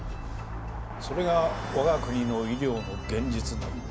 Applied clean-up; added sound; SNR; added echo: none; Car passing by; 12 dB; none.